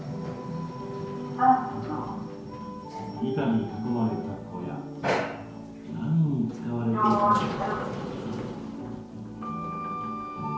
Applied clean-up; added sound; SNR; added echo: none; Sliding door; 0 dB; reverberation time 0.9 s.